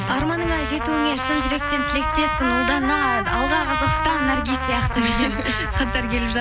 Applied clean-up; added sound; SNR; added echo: none; Trumpet; 2 dB; none.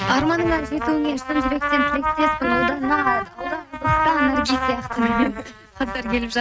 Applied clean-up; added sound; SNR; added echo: neural mask model RNNoise.